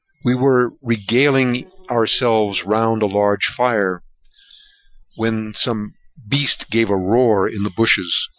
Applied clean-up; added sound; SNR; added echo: classical method Wiener filter.